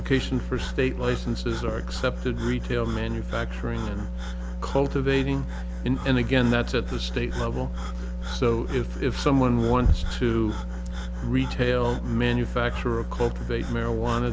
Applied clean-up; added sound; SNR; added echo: none; Breathing; 17 dB; none.